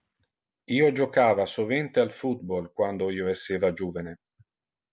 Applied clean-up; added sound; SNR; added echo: none; none; none; none.